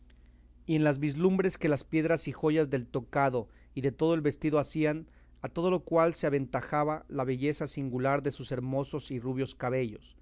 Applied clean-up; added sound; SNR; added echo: none; none; none; none.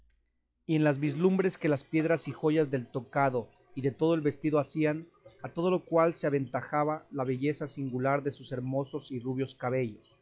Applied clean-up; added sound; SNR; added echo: classical method log-MMSE.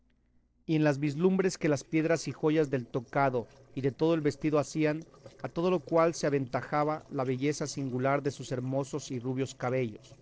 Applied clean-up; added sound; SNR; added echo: neural separator model SepFormer DNS4.